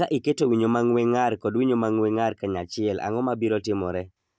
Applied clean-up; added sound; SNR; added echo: none; none; none; none.